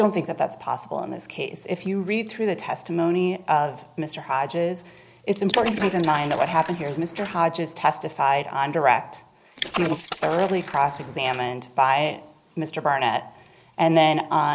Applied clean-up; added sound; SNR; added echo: neural mask model Resemble Enhance denoiser.